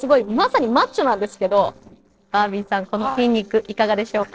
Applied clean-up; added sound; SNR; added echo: neural separator model SepFormer DNS4.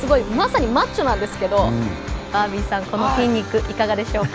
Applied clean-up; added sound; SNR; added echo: none; Explosion + Keyboard (musical); 18 dB; none.